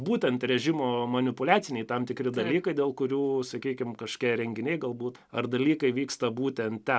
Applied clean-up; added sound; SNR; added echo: none; none; none; none.